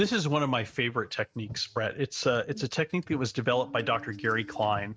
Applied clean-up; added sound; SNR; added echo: neural mask model RNNoise.